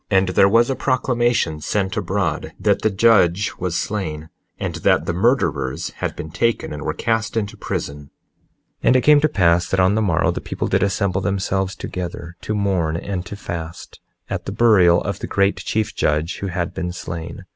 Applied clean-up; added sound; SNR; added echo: none; none; none; none.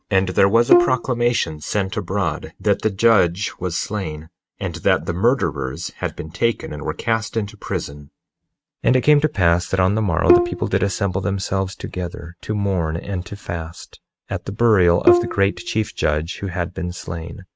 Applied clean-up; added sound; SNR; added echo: neural mask model RNNoise.